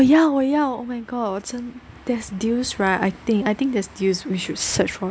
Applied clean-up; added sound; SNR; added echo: none; none; none; none.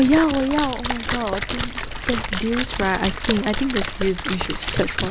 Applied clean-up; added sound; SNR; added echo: none; Splash, splatter; 3 dB; none.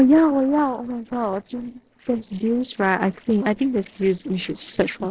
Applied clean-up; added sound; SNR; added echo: neural separator model SepFormer DNS4.